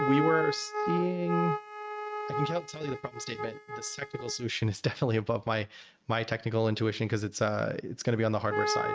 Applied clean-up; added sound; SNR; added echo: neural mask model RNNoise.